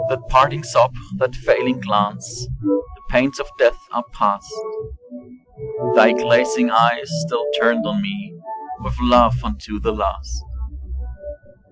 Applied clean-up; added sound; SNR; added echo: classical method Wiener filter.